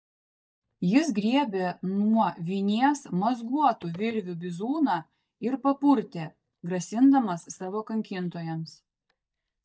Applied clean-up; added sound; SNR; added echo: neural mask model DeepFilterNet 3.